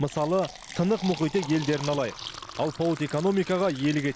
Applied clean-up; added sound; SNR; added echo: none; Fill (with liquid); 14 dB; none.